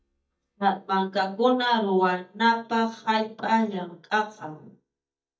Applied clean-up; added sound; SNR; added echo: neural mask model DeepFilterNet 3.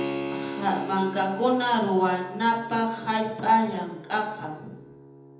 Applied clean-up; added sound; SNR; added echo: none; Keyboard (musical); 11 dB; reverberation time 1.1 s.